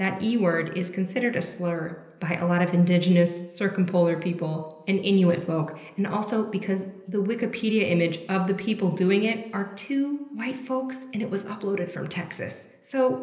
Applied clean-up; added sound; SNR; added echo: none; none; none; reverberation time 1.4 s.